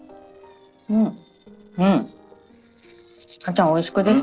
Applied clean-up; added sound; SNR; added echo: neural separator model SepFormer DNS4.